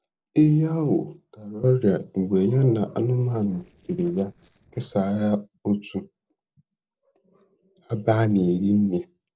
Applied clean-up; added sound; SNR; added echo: neural separator model SepFormer DNS4.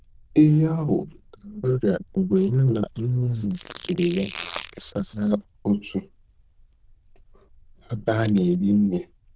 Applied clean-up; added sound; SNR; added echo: neural diffusion model UNIVERSE++.